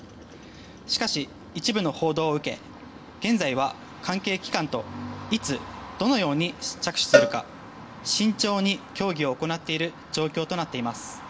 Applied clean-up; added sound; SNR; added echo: none; Cowbell; -1 dB; reverberation time 0.4 s.